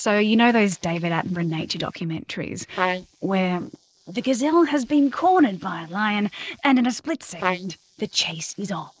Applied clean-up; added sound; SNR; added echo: neural mask model Resemble Enhance denoiser.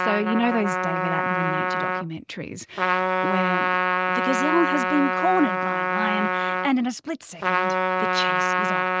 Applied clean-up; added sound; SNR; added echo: neural mask model RNNoise.